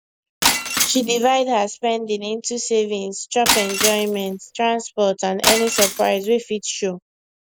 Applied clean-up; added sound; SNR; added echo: none; Shatter; 2 dB; none.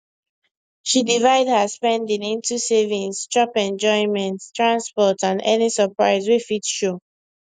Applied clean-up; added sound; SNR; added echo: none; none; none; none.